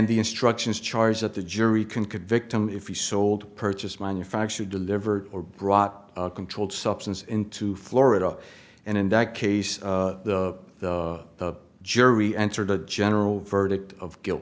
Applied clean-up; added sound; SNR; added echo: none; none; none; none.